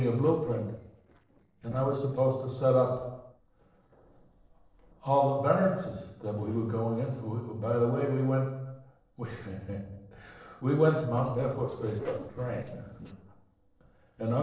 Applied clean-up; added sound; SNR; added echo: neural separator model SepFormer DNS4.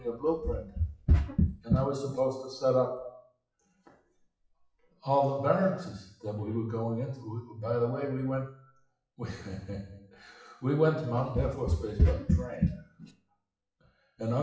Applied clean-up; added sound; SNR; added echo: classical method WPE with log-MMSE.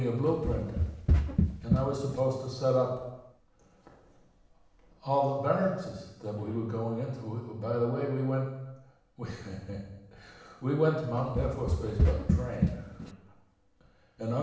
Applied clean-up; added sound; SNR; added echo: none; Run; -4 dB; reverberation time 0.9 s.